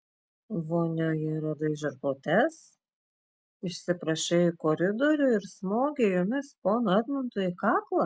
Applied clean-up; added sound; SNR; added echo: none; none; none; none.